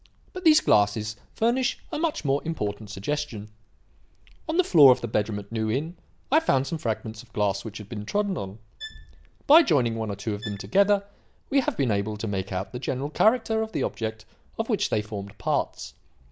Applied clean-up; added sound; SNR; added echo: none; Bowed string instrument; 19 dB; none.